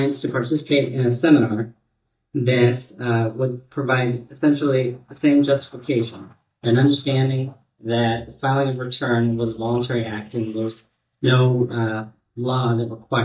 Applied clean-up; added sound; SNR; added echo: neural mask model DeepFilterNet 3.